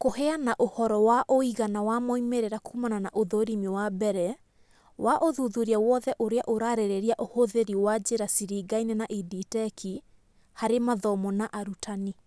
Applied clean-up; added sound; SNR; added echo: none; none; none; none.